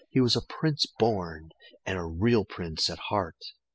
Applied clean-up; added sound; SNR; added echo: classical method spectral subtraction.